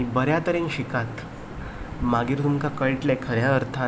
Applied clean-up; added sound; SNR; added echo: none; none; none; none.